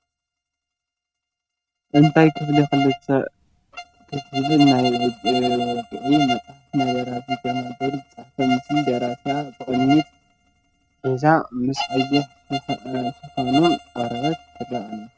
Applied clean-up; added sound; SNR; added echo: neural mask model RNNoise.